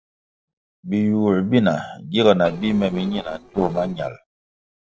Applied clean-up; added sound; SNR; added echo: neural separator model SepFormer DNS4.